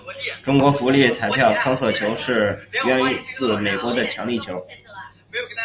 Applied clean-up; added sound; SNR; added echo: none; none; none; none.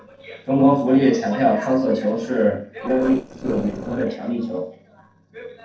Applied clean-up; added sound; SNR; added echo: neural separator model SepFormer DNS4.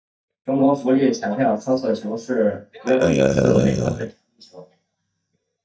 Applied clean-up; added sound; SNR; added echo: neural mask model DeepFilterNet 3.